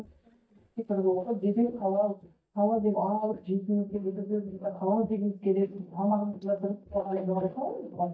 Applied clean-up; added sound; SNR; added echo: neural mask model DeepFilterNet 3.